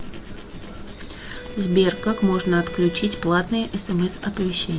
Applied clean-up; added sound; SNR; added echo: none; Bowed string instrument + Tools; 13 dB; none.